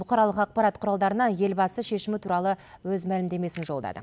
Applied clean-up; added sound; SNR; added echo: none; none; none; none.